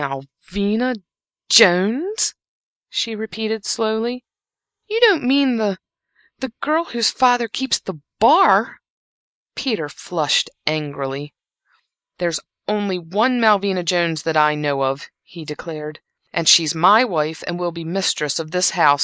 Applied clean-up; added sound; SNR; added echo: neural mask model Resemble Enhance denoiser.